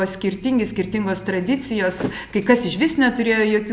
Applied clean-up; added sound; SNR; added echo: none; Thump, thud; 16 dB; none.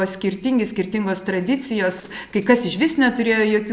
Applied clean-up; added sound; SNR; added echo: neural separator model SepFormer DNS4.